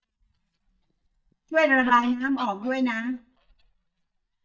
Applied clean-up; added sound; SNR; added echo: neural mask model DeepFilterNet 3.